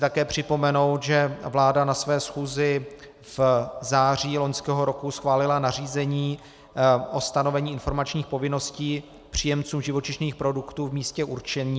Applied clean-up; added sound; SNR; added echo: none; none; none; none.